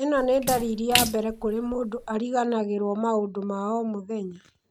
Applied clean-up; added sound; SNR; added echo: none; Splash, splatter; 8 dB; none.